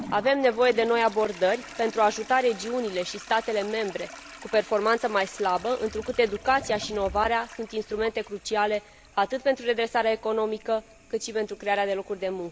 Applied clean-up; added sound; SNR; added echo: none; Toilet flush; 18 dB; none.